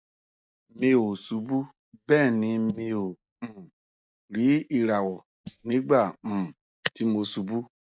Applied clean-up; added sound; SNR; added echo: neural mask model DeepFilterNet 3.